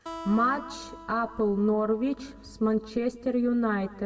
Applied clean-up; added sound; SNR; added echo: none; Acoustic guitar; 18 dB; reverberation time 1.3 s.